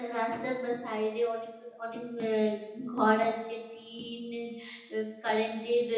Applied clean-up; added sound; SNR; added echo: none; none; none; reverberation time 0.9 s.